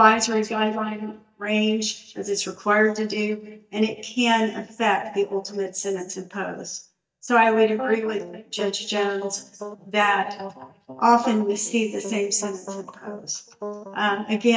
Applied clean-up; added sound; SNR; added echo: neural mask model DeepFilterNet 3.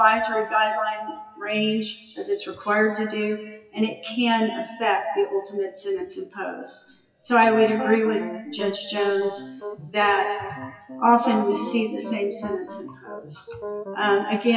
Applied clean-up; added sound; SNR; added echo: classical method WPE with log-MMSE.